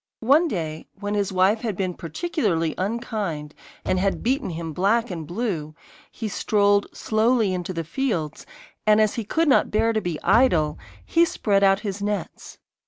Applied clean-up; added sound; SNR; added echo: none; Bass drum / Thump, thud; 13 dB; none.